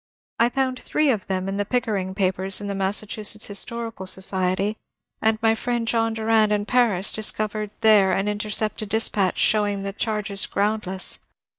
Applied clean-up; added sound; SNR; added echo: neural mask model DeepFilterNet 3.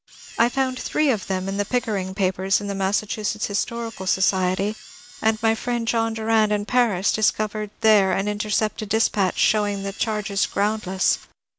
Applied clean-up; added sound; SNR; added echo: none; Camera; 19 dB; none.